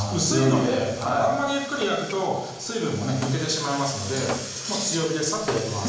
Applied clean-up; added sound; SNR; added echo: none; Wood; 15 dB; reverberation time 1.0 s.